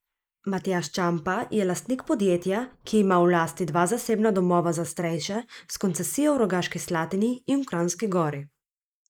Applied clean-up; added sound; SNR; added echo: neural mask model Resemble Enhance denoiser.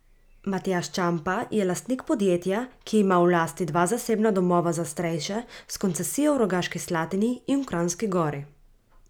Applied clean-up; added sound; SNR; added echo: none; none; none; none.